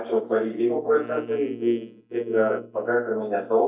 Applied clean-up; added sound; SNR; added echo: neural mask model DeepFilterNet 3.